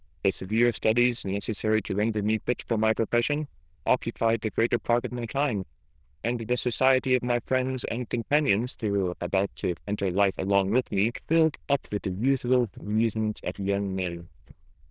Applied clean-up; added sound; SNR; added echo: neural diffusion model UNIVERSE++.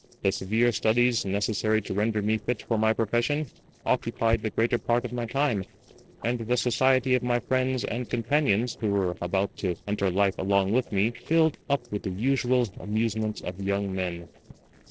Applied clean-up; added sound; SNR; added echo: neural separator model SepFormer DNS4.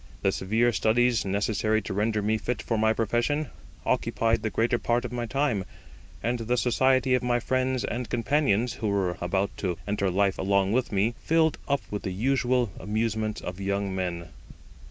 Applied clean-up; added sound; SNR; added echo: none; none; none; none.